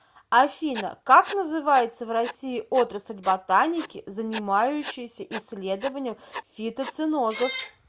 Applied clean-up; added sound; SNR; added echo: none; Writing; 16 dB; none.